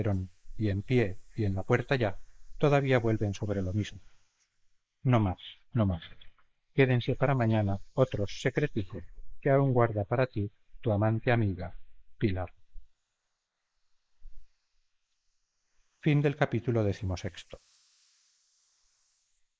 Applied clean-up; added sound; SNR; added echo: neural mask model Resemble Enhance denoiser.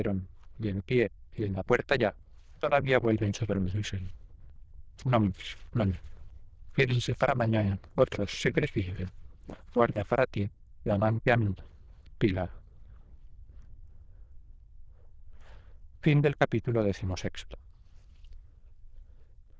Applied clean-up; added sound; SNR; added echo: neural diffusion model UNIVERSE++.